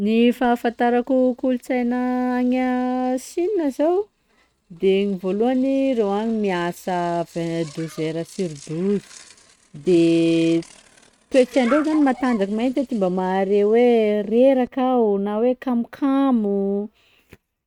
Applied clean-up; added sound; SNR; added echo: neural mask model RNNoise.